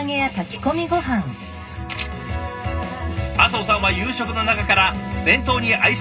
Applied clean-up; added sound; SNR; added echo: none; Bass guitar; 18 dB; reverberation time 0.2 s.